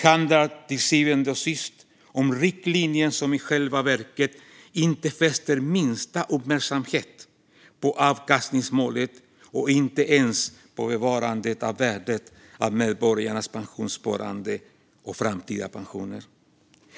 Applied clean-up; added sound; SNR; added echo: none; none; none; none.